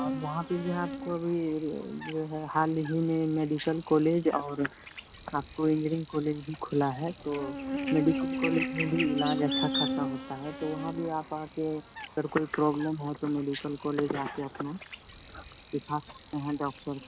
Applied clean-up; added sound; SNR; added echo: none; Buzz; 5 dB; none.